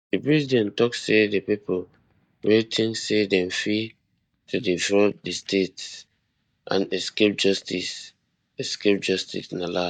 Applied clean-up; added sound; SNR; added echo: neural mask model DeepFilterNet 3.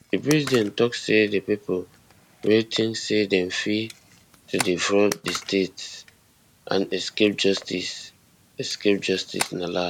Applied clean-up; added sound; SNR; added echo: none; Camera; 15 dB; none.